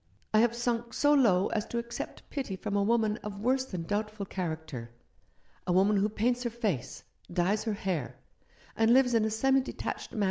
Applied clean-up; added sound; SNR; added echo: none; none; none; none.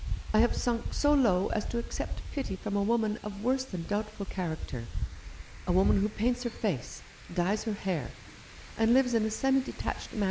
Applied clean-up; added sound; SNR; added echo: none; Wind; 6 dB; none.